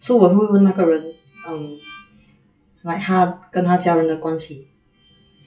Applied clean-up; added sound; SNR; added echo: classical method WPE with log-MMSE.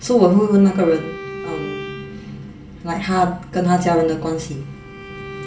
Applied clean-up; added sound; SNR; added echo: none; Bowed string instrument; 16 dB; reverberation time 0.2 s.